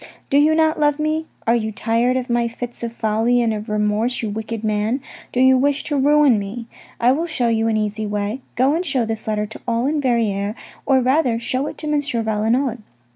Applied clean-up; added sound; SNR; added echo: none; none; none; none.